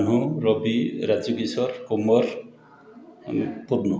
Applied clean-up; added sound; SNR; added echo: none; none; none; none.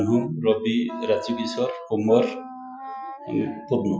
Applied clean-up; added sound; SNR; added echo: classical method Wiener filter.